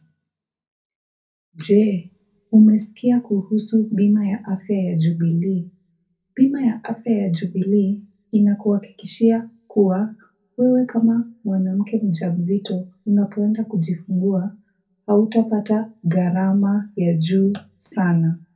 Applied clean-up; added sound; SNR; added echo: none; none; none; reverberation time 0.3 s.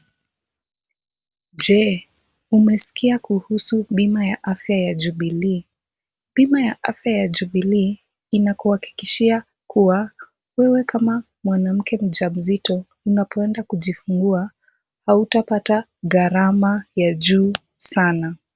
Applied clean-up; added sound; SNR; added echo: none; none; none; none.